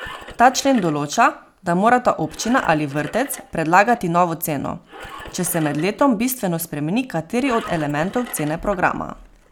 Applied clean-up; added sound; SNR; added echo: none; Engine; 19 dB; none.